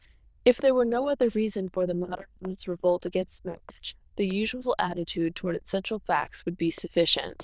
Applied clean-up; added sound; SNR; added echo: neural diffusion model UNIVERSE++.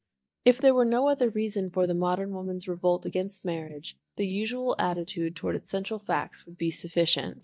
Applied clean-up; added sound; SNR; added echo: neural mask model DeepFilterNet 3.